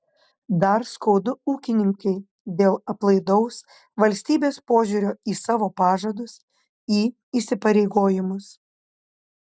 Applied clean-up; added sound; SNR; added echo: none; none; none; none.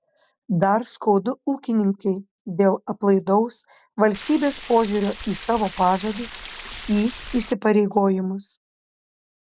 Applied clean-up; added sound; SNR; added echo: none; Stream; 12 dB; none.